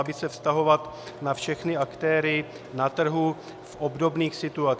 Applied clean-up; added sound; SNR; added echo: none; Microwave oven; 19 dB; none.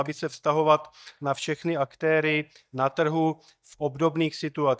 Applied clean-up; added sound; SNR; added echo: neural mask model DeepFilterNet 3.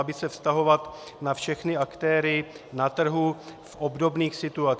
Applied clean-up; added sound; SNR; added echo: none; none; none; none.